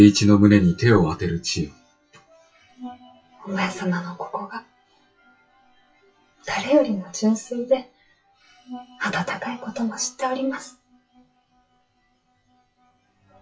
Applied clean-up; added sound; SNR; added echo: classical method WPE with log-MMSE.